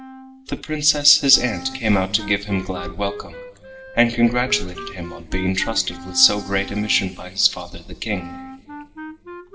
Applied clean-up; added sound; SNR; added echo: none; Wind instrument, woodwind instrument; 14 dB; reverberation time 1.5 s.